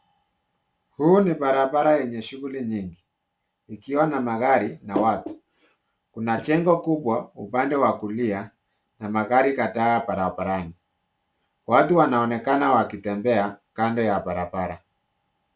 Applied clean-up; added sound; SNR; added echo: none; none; none; none.